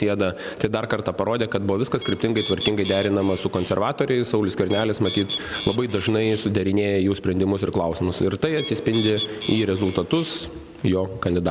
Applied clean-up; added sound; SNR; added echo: none; Bird; 11 dB; none.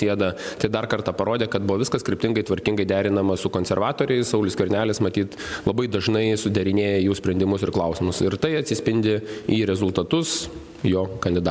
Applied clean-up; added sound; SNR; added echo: none; none; none; none.